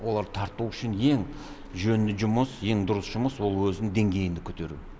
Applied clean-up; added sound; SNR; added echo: none; none; none; none.